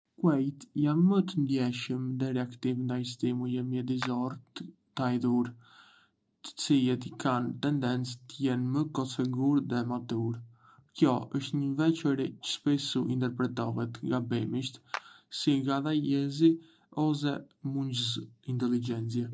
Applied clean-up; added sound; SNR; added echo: neural separator model SepFormer DNS4.